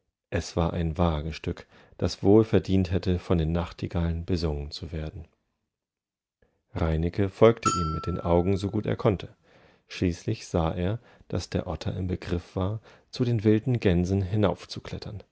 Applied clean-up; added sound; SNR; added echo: none; Bell; 9 dB; none.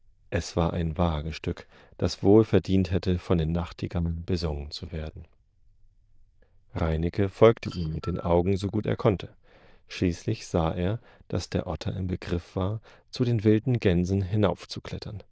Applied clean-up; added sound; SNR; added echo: neural diffusion model UNIVERSE++.